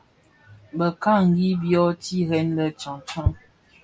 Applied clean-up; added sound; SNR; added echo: none; none; none; none.